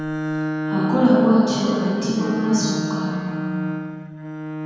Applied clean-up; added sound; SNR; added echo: none; Bowed string instrument; 6 dB; reverberation time 2.1 s.